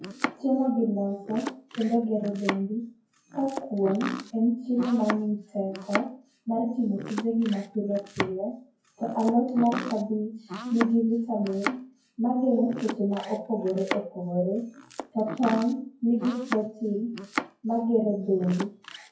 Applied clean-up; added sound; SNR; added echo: classical method WPE with log-MMSE.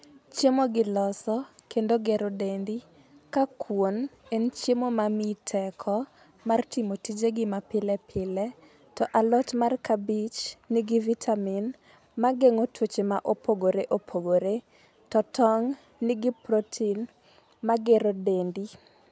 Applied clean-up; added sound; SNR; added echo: none; none; none; none.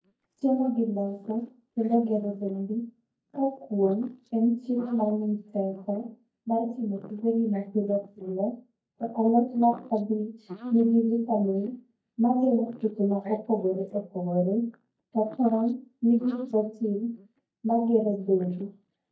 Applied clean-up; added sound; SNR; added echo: neural mask model DeepFilterNet 3.